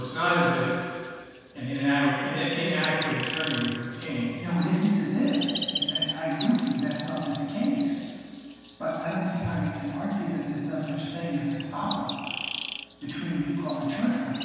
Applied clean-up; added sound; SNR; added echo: none; Chirp, tweet; 11 dB; reverberation time 1.9 s.